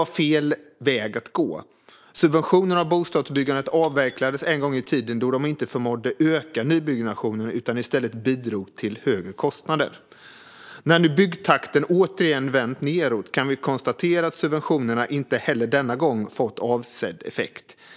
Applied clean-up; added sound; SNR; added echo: neural mask model DeepFilterNet 3.